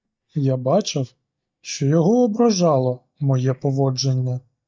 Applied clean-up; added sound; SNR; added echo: neural mask model DeepFilterNet 3.